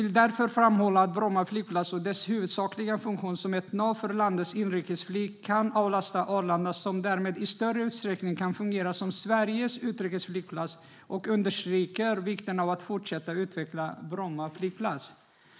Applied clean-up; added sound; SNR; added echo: neural mask model Resemble Enhance denoiser.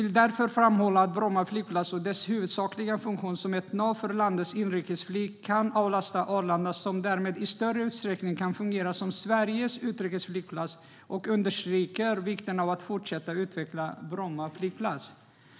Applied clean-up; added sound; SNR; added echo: none; none; none; none.